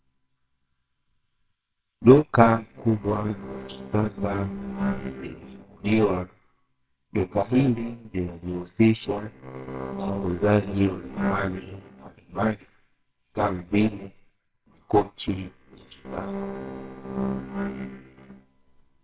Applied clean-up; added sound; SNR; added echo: neural separator model SepFormer WHAMR!.